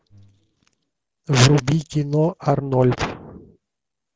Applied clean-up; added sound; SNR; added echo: none; none; none; none.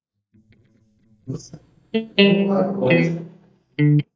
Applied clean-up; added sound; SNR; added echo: neural mask model DeepFilterNet 3.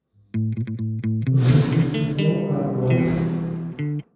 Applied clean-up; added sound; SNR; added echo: none; Electric guitar; 1 dB; reverberation time 2.0 s.